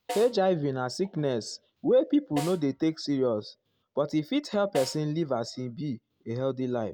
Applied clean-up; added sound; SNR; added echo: none; Snare drum; 14 dB; none.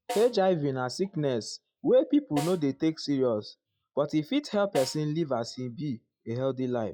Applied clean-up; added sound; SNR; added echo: classical method log-MMSE.